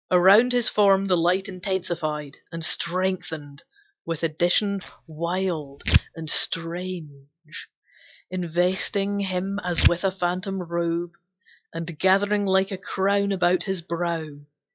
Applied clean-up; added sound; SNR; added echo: classical method log-MMSE.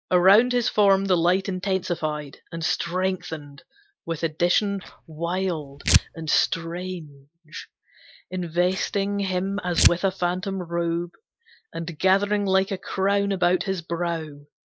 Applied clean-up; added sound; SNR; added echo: neural mask model Resemble Enhance denoiser.